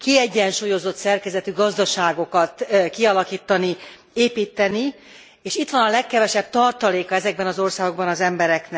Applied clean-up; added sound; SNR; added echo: none; none; none; none.